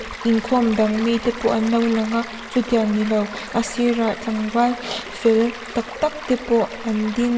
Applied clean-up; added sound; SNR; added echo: none; Stream; 13 dB; reverberation time 2.1 s.